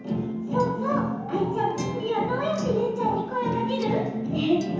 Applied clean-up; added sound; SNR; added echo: none; Acoustic guitar; 19 dB; reverberation time 1.0 s.